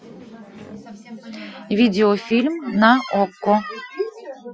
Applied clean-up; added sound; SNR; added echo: classical method Wiener filter.